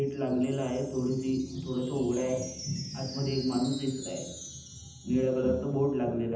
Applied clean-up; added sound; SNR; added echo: none; Wind chime; 16 dB; reverberation time 0.8 s.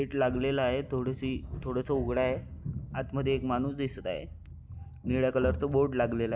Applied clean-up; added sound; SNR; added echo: none; none; none; none.